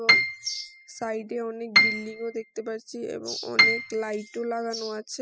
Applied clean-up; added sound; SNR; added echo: classical method spectral subtraction.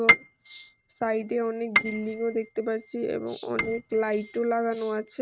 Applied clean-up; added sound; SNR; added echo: neural mask model RNNoise.